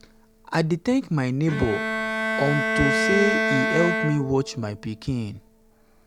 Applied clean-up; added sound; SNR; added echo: none; Bowed string instrument; 2 dB; none.